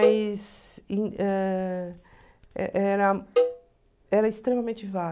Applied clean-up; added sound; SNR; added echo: none; Cowbell; 3 dB; none.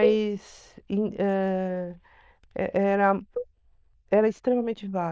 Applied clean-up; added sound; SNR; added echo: neural diffusion model UNIVERSE++.